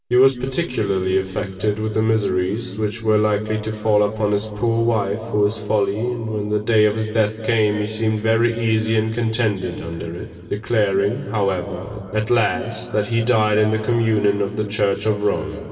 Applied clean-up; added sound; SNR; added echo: none; none; none; reverberation time 2.8 s.